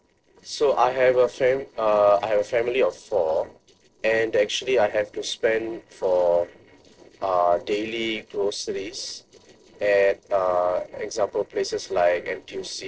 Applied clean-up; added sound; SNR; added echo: neural separator model SepFormer DNS4.